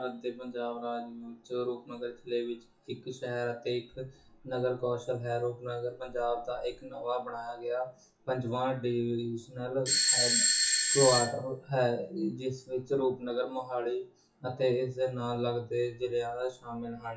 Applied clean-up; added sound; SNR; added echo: classical method WPE with log-MMSE.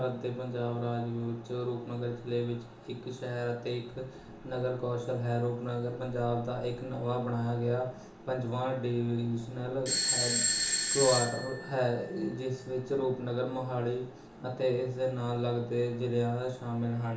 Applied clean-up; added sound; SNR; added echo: none; Bell / Doorbell; 0 dB; reverberation time 0.8 s.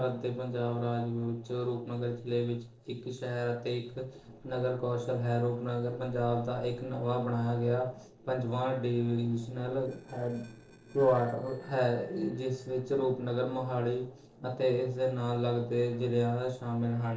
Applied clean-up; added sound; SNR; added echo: neural separator model SepFormer DNS4.